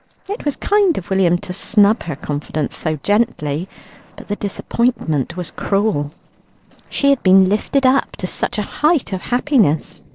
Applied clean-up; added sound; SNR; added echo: neural separator model SepFormer DNS4.